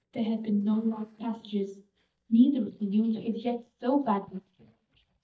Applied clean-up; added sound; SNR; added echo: neural mask model DeepFilterNet 3.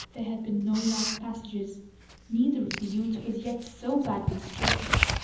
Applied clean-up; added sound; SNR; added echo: none; Writing; 2 dB; reverberation time 0.8 s.